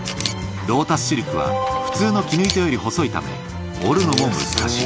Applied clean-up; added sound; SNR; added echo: none; Camera; 11 dB; none.